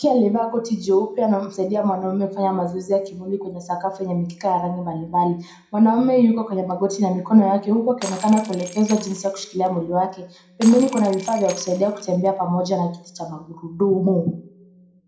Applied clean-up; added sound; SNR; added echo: none; Shatter; 17 dB; reverberation time 0.5 s.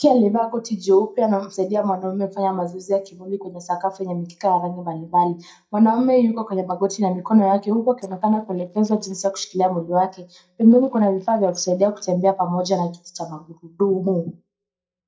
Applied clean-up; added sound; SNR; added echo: neural mask model DeepFilterNet 3.